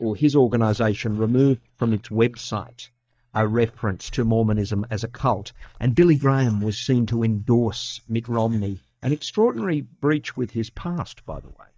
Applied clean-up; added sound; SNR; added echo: neural mask model DeepFilterNet 3.